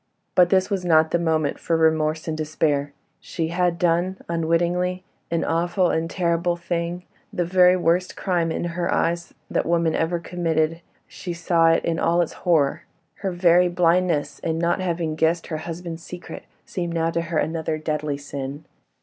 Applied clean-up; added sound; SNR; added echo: none; none; none; none.